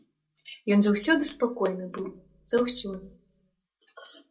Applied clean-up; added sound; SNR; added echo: none; none; none; reverberation time 0.2 s.